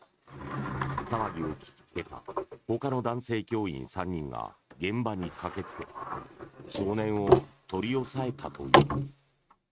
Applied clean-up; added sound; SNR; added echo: neural mask model RNNoise.